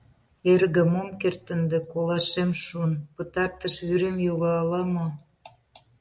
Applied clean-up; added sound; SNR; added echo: none; none; none; none.